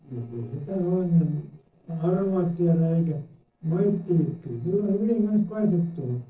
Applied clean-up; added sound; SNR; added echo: neural separator model SepFormer DNS4.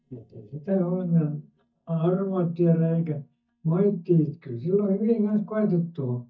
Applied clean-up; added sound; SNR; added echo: neural mask model DeepFilterNet 3.